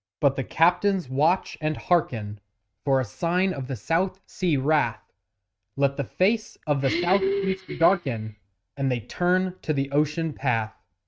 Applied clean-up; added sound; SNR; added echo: neural mask model RNNoise.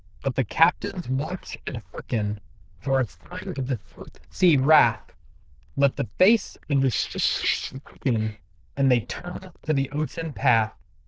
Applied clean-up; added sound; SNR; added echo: neural diffusion model UNIVERSE++.